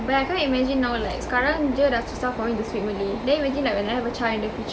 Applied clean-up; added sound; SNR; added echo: none; none; none; none.